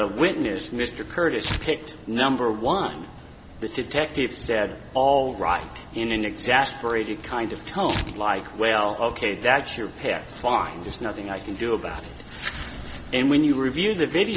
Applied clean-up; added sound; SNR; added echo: none; Tearing; 16 dB; none.